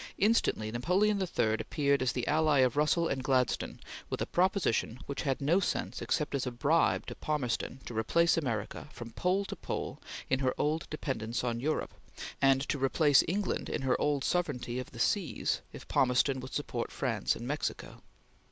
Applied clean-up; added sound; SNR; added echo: none; none; none; none.